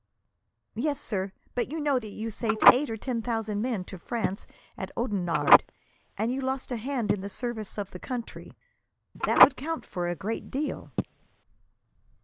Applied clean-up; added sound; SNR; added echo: none; Telephone; -3 dB; none.